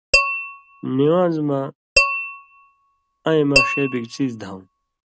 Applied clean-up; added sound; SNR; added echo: none; Tap / Glass; 1 dB; none.